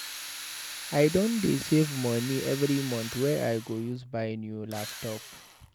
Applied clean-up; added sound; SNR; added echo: none; Drill; 11 dB; none.